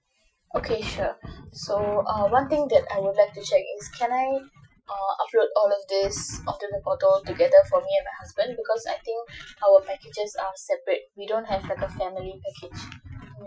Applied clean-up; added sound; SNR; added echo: classical method Wiener filter.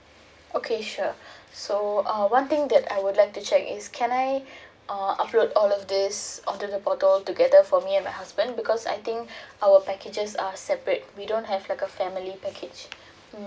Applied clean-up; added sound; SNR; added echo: none; none; none; none.